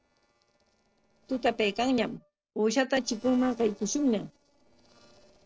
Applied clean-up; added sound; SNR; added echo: neural separator model SepFormer DNS4.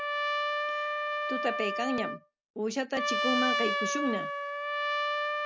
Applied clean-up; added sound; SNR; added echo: none; Trumpet; -4 dB; none.